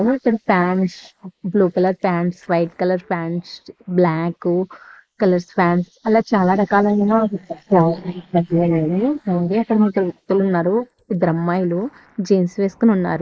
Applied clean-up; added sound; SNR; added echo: neural mask model Resemble Enhance denoiser.